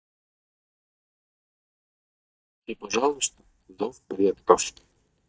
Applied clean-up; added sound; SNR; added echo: neural mask model DeepFilterNet 3.